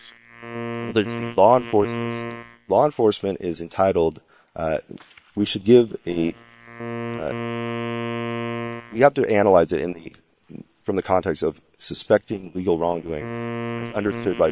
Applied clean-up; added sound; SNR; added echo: neural separator model SepFormer WHAM!.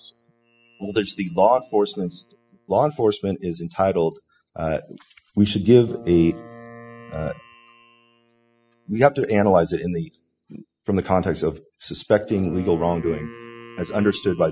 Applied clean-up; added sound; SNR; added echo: classical method spectral subtraction.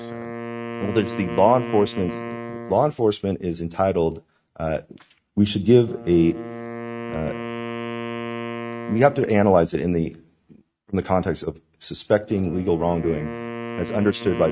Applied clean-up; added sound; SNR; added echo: neural mask model RNNoise.